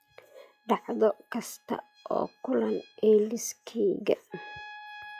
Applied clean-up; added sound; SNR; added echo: classical method log-MMSE.